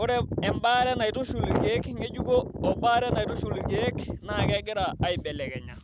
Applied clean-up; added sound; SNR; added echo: none; none; none; none.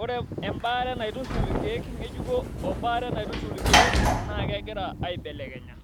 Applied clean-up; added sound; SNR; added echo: none; Sliding door / Slam; -2 dB; none.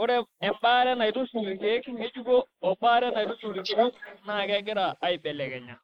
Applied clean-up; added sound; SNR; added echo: neural mask model Resemble Enhance denoiser.